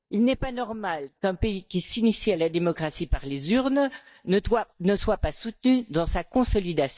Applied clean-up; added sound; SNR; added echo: neural mask model DeepFilterNet 3.